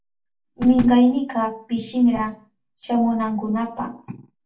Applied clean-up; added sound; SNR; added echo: none; none; none; reverberation time 0.3 s.